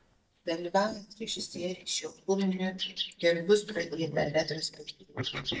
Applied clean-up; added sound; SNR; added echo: neural mask model DeepFilterNet 3.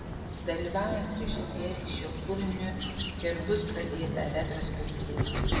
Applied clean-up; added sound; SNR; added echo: none; Bird vocalization, bird call, bird song; 1 dB; reverberation time 2.2 s.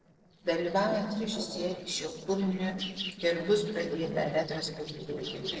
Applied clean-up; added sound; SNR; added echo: neural separator model SepFormer DNS4.